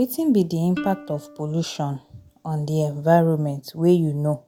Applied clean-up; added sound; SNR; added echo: none; Plucked string instrument; 17 dB; none.